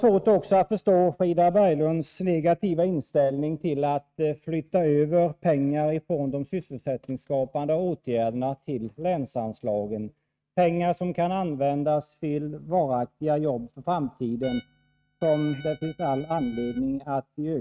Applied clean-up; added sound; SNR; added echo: neural mask model RNNoise.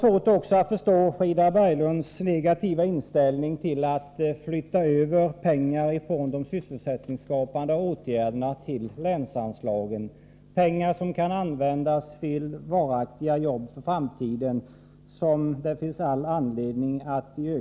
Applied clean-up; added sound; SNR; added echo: none; none; none; none.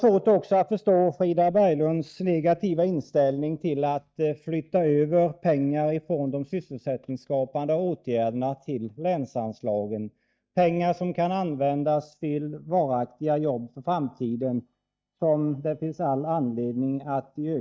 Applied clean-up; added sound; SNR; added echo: neural mask model DeepFilterNet 3.